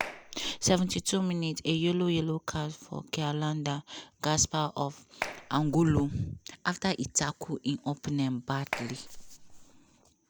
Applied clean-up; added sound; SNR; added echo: none; Clapping; 11 dB; none.